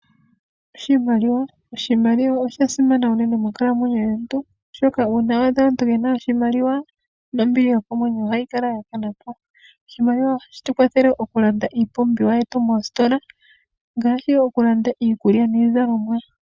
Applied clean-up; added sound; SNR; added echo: none; none; none; none.